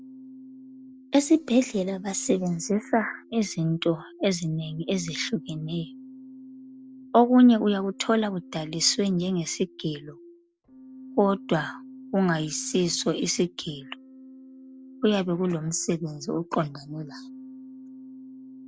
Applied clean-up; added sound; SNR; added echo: none; Keyboard (musical); 19 dB; none.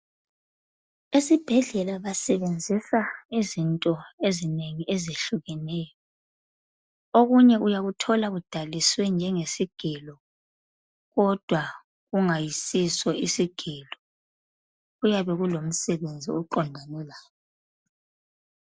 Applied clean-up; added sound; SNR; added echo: none; none; none; none.